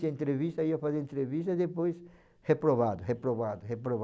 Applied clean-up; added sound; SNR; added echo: none; none; none; none.